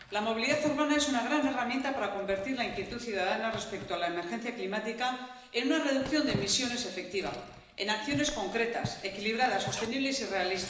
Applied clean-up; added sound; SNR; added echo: none; Zipper (clothing); 14 dB; reverberation time 1.0 s.